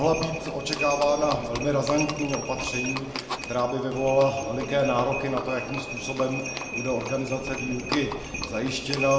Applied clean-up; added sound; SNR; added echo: none; Livestock, farm animals, working animals; 7 dB; reverberation time 0.9 s.